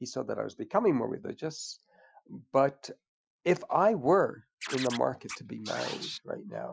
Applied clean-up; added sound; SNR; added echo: classical method Wiener filter.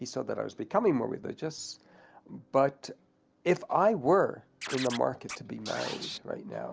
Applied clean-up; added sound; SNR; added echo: none; Scratching (performance technique); 12 dB; none.